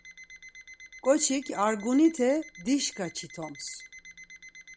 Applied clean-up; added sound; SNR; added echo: none; Alarm; 19 dB; none.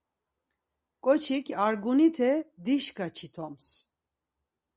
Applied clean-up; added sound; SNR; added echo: none; none; none; none.